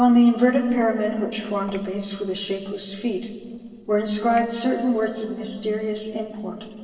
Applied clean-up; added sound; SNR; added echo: neural separator model SepFormer DNS4.